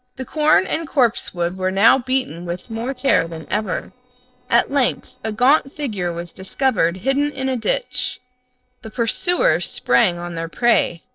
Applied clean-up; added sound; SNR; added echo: neural separator model SepFormer DNS4.